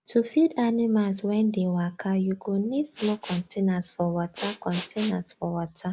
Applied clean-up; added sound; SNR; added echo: none; Respiratory sounds; 11 dB; none.